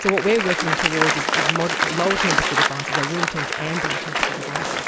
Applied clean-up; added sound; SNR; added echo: none; Applause; -3 dB; none.